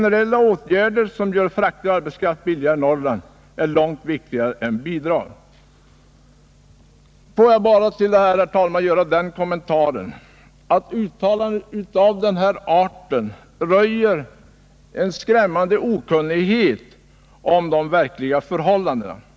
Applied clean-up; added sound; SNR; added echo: none; none; none; none.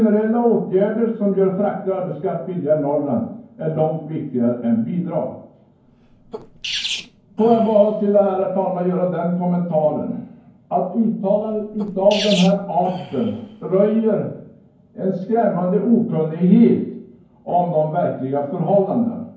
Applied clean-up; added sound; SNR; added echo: none; Sneeze; 14 dB; reverberation time 0.9 s.